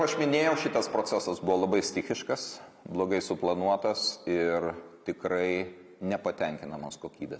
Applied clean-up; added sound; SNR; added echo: none; none; none; none.